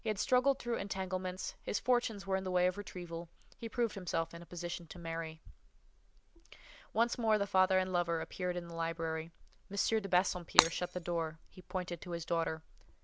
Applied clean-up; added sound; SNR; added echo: none; Shatter; -2 dB; none.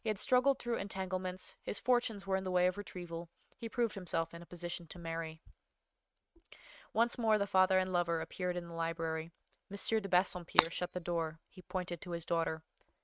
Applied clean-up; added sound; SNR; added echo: neural mask model RNNoise.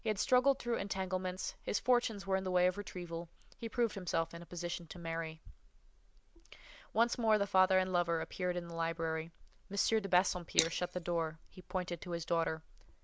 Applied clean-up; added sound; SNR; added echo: neural mask model Resemble Enhance denoiser.